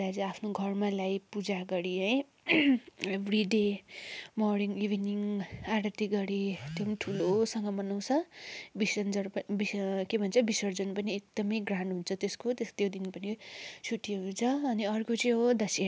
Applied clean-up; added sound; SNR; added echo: none; none; none; none.